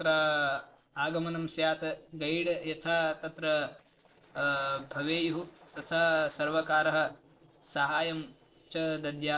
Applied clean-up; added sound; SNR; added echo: neural separator model SepFormer DNS4.